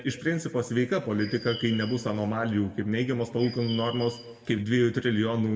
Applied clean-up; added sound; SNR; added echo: none; Bird; 15 dB; reverberation time 1.1 s.